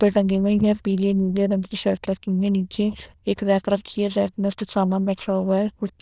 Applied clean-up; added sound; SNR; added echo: neural diffusion model UNIVERSE++.